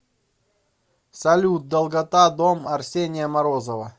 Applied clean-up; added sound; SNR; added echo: none; none; none; none.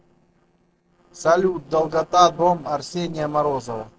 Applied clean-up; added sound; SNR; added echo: neural separator model SepFormer DNS4.